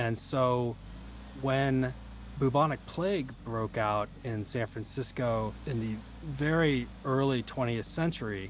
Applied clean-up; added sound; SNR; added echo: none; Accelerating, revving, vroom; 16 dB; none.